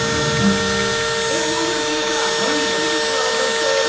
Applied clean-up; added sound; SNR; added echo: none; Engine / Drill; -5 dB; reverberation time 0.6 s.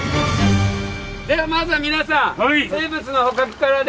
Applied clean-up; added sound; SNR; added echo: none; none; none; none.